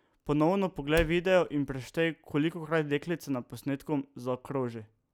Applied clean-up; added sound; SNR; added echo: none; Cupboard open or close; 10 dB; none.